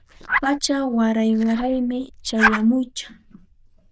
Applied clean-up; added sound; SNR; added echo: neural diffusion model UNIVERSE++.